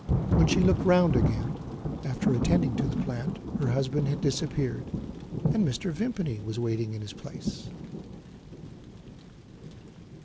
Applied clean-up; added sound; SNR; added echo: none; Thunder / Rain; 1 dB; none.